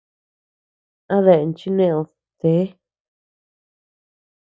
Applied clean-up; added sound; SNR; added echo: none; none; none; none.